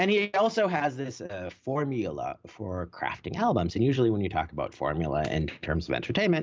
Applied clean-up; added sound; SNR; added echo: none; none; none; none.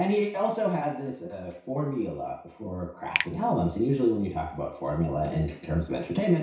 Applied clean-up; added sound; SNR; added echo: none; Finger snapping; 10 dB; reverberation time 0.6 s.